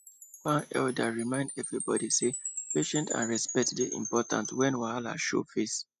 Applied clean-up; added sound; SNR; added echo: classical method spectral subtraction.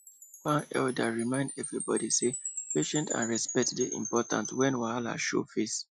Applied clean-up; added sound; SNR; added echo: classical method Wiener filter.